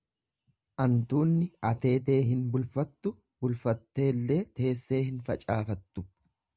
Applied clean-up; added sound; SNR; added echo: none; none; none; none.